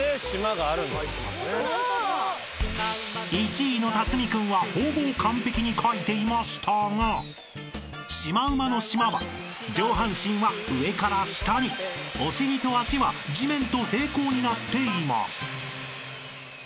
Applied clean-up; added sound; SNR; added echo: none; Sawing; 6 dB; none.